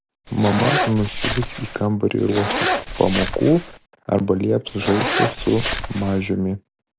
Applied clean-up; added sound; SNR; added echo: none; Zipper (clothing); 4 dB; none.